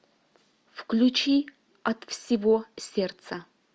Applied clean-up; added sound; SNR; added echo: none; none; none; none.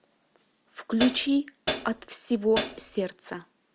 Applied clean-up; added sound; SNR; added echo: none; Hi-hat; -1 dB; none.